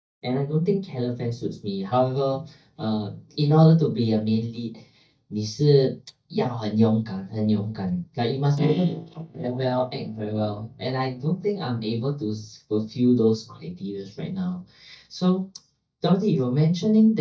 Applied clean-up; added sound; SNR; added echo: neural mask model DeepFilterNet 3.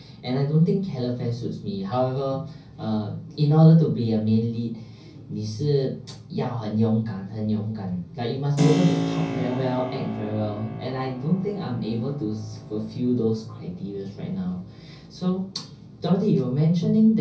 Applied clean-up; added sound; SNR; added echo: none; Keyboard (musical); 11 dB; reverberation time 0.5 s.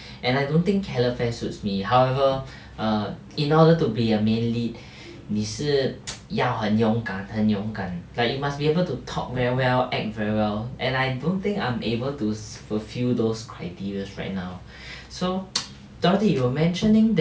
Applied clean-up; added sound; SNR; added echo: none; none; none; none.